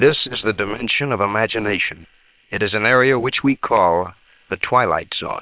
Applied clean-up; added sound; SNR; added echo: neural separator model SepFormer WHAM!.